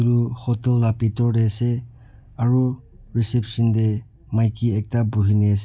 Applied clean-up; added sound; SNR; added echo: none; none; none; none.